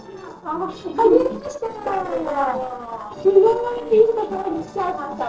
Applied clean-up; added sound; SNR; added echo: neural separator model SepFormer DNS4.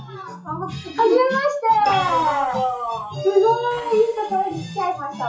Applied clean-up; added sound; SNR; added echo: classical method WPE with log-MMSE.